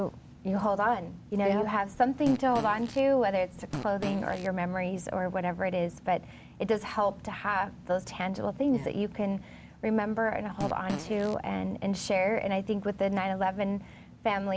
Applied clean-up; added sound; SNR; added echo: none; Fart; 11 dB; none.